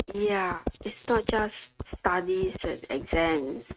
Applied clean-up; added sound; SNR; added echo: neural mask model RNNoise.